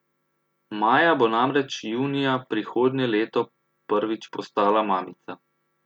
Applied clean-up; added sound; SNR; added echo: none; none; none; none.